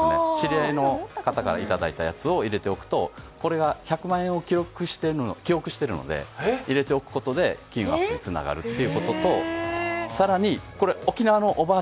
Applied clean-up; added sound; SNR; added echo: none; none; none; none.